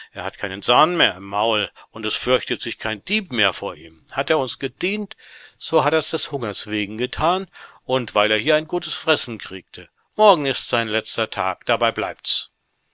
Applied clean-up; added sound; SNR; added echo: none; none; none; none.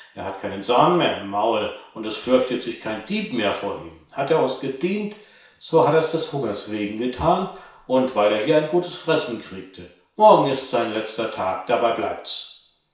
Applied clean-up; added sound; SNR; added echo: none; none; none; reverberation time 0.6 s.